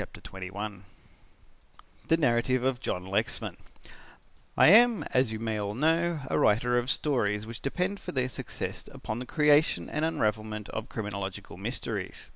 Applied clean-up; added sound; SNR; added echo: none; none; none; none.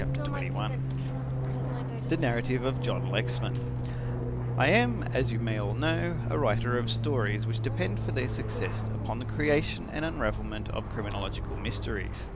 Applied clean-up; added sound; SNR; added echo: none; Fixed-wing aircraft, airplane; -1 dB; none.